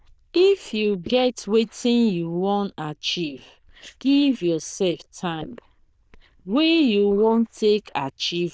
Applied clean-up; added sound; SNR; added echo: neural diffusion model UNIVERSE++.